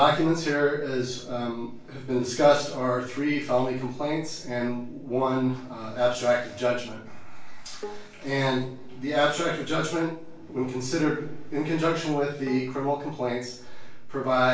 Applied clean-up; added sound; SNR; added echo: none; Bowed string instrument; 20 dB; reverberation time 0.3 s.